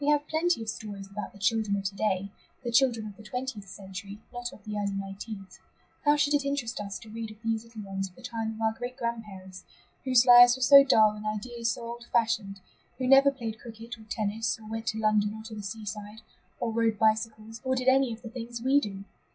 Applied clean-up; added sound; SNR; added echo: classical method WPE with log-MMSE.